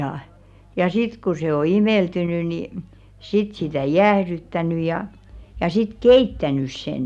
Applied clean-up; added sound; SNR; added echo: none; none; none; none.